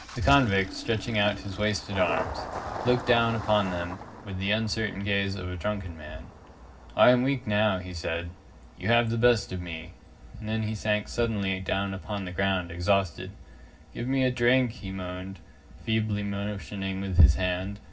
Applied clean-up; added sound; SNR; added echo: none; Engine starting; 15 dB; reverberation time 0.4 s.